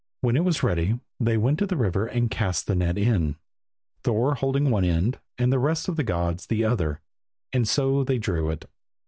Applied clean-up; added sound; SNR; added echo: none; none; none; none.